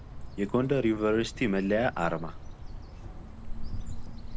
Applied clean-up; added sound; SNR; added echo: none; Cricket + Bird; 6 dB; none.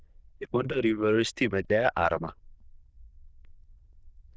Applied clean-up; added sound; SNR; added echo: neural diffusion model UNIVERSE++.